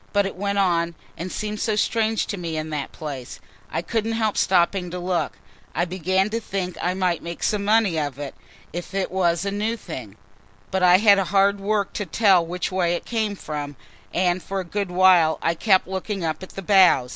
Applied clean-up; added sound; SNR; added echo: none; none; none; none.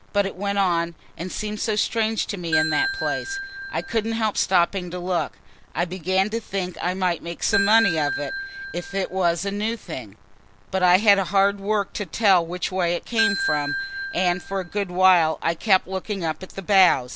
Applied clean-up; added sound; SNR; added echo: none; Ringtone / Bell; 4 dB; none.